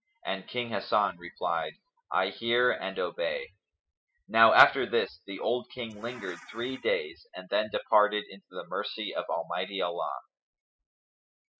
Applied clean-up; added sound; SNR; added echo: classical method spectral subtraction.